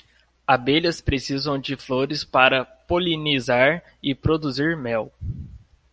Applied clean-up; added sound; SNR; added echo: none; none; none; none.